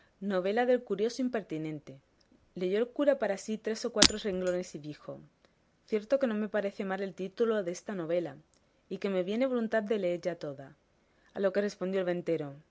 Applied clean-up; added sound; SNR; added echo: none; Shatter; -2 dB; none.